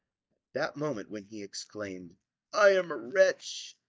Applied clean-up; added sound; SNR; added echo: neural mask model DeepFilterNet 3.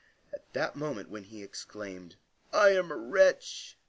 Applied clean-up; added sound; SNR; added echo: none; none; none; none.